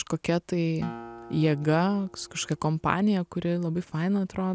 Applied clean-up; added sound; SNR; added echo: none; Acoustic guitar; 19 dB; none.